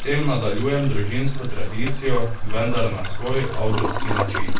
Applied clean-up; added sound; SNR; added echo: none; Toilet flush; 13 dB; reverberation time 0.3 s.